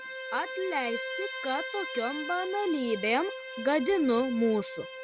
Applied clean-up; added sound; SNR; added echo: none; Bowed string instrument; 8 dB; none.